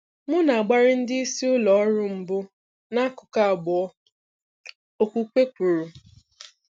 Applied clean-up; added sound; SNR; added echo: none; none; none; none.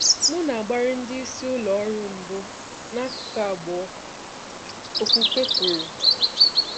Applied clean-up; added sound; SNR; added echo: none; Bird vocalization, bird call, bird song; -3 dB; none.